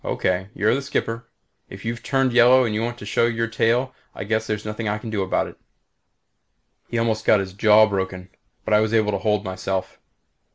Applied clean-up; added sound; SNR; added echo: none; none; none; none.